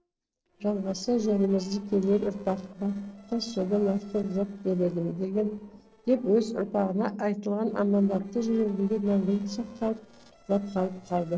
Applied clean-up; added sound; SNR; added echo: neural separator model SepFormer DNS4.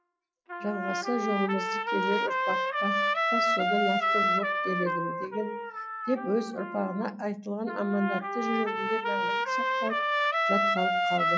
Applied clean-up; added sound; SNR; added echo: classical method log-MMSE.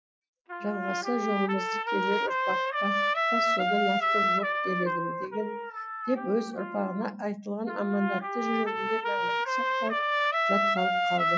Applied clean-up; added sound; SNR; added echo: classical method Wiener filter.